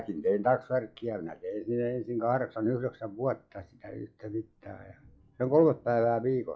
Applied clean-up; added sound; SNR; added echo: classical method log-MMSE.